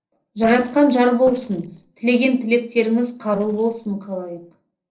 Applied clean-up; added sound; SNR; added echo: neural separator model SepFormer DNS4.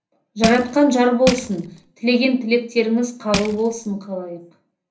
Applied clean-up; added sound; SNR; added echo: none; Crushing; 6 dB; reverberation time 0.3 s.